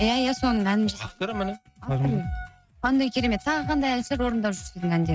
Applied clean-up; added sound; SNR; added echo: neural mask model RNNoise.